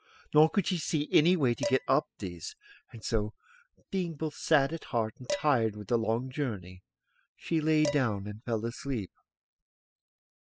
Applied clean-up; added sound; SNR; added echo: classical method spectral subtraction.